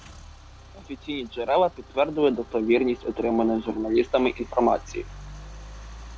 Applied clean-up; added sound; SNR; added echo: none; Idling / Engine starting / Accelerating, revving, vroom / Car; 18 dB; none.